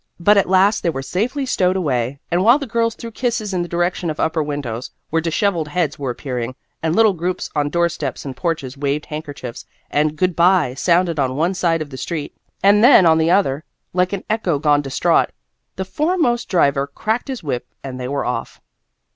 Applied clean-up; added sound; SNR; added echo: none; none; none; none.